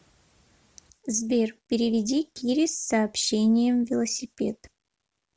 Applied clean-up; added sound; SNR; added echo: none; none; none; none.